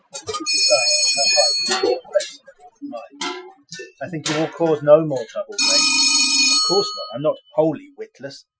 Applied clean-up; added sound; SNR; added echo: classical method Wiener filter.